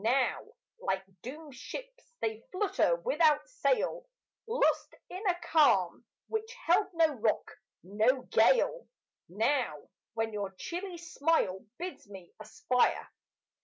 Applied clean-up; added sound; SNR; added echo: none; none; none; none.